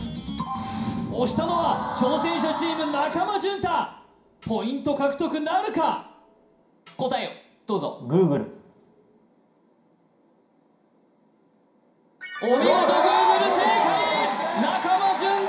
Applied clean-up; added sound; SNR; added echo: none; Tambourine; 17 dB; reverberation time 0.5 s.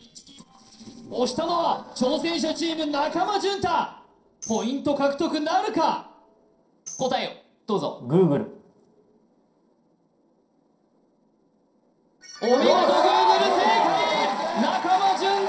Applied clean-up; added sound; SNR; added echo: neural separator model SepFormer DNS4.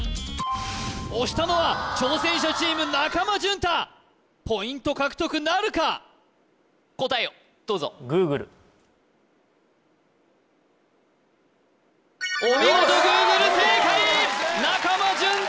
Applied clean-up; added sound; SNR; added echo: none; none; none; none.